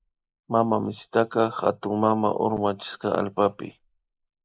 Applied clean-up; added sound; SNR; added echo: neural mask model Resemble Enhance denoiser.